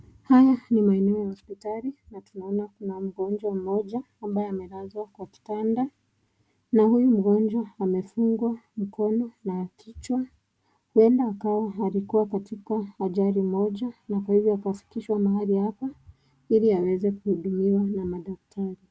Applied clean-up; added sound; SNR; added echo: none; none; none; none.